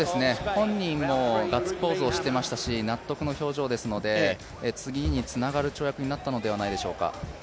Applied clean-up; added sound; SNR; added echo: none; Walk, footsteps; 14 dB; none.